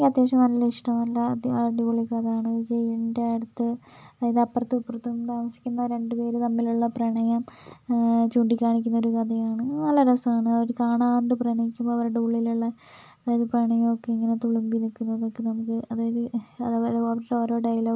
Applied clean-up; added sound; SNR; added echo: none; none; none; none.